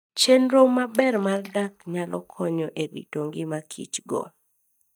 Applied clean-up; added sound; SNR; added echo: neural mask model DeepFilterNet 3.